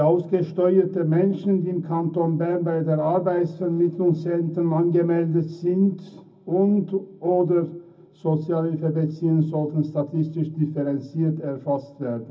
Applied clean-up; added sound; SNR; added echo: none; none; none; reverberation time 0.4 s.